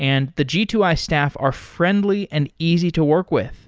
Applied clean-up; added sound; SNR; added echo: none; none; none; none.